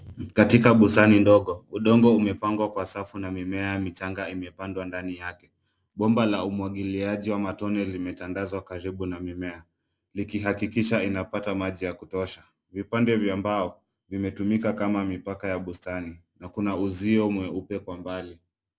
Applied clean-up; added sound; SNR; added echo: none; none; none; none.